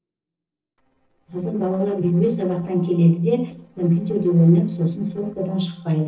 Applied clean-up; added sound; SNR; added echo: neural separator model SepFormer DNS4.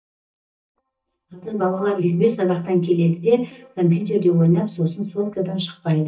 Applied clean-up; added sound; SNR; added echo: neural mask model DeepFilterNet 3.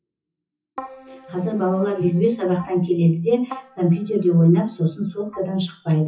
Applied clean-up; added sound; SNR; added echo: classical method WPE with log-MMSE.